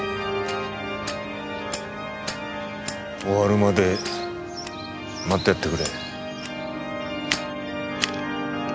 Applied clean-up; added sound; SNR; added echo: none; none; none; none.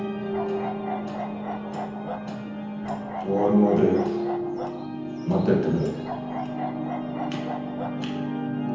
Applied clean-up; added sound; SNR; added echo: none; Bark; 10 dB; reverberation time 1.0 s.